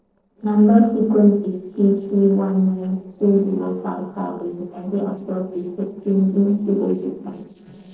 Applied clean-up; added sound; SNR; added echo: neural separator model SepFormer DNS4.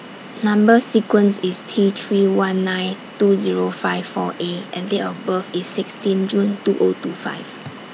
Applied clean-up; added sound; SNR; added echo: none; none; none; none.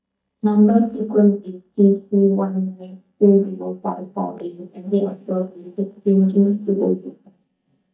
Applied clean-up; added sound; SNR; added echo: neural mask model DeepFilterNet 3.